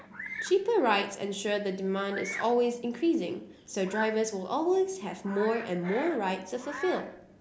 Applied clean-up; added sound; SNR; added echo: none; Bird vocalization, bird call, bird song; 14 dB; none.